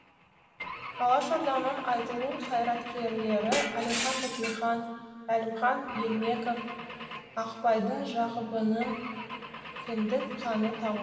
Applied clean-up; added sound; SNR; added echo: none; Glass / Engine / Car; 9 dB; reverberation time 2.3 s.